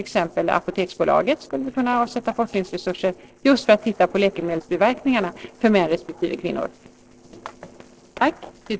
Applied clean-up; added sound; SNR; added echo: neural separator model SepFormer DNS4.